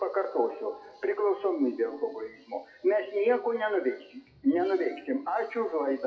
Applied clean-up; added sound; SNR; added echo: classical method WPE with log-MMSE.